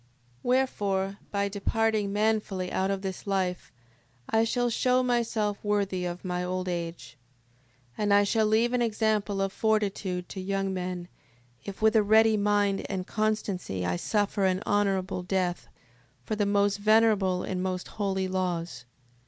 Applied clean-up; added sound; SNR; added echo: none; none; none; none.